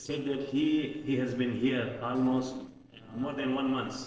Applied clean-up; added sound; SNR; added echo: neural separator model SepFormer DNS4.